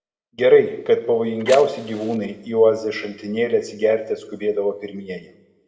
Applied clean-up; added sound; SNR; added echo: none; Fire; 16 dB; reverberation time 1.4 s.